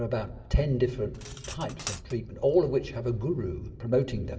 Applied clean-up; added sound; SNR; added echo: none; Cutlery, silverware; 18 dB; reverberation time 2.3 s.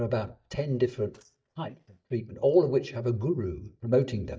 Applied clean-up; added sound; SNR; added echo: neural mask model DeepFilterNet 3.